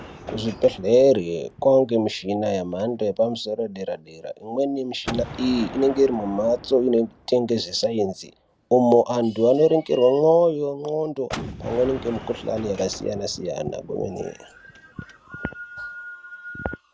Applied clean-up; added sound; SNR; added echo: none; Gunshot, gunfire; 18 dB; none.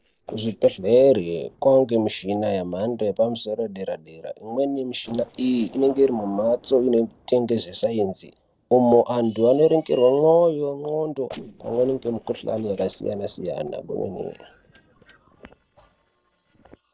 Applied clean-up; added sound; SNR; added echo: neural separator model SepFormer DNS4.